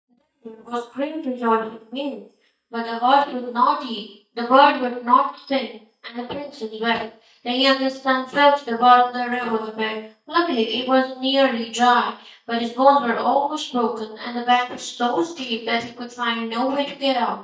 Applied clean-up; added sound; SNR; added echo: neural mask model DeepFilterNet 3.